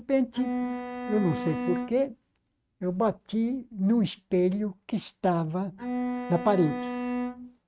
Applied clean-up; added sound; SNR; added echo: neural mask model RNNoise.